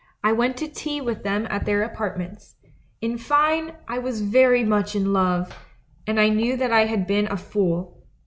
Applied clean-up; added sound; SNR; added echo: none; none; none; none.